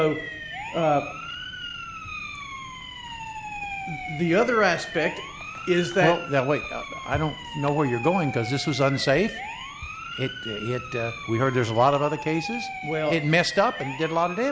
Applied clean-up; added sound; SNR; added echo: none; Siren; 10 dB; none.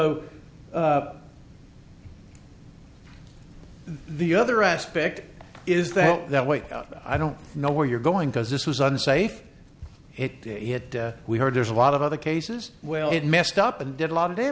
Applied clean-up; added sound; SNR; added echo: none; none; none; none.